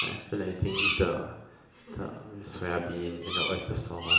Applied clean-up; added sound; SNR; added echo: none; Bird vocalization, bird call, bird song; 1 dB; reverberation time 0.9 s.